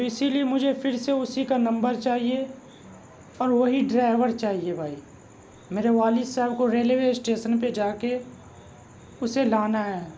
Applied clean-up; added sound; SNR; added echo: none; none; none; none.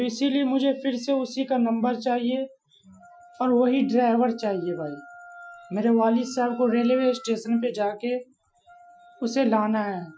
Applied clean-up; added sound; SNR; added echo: classical method Wiener filter.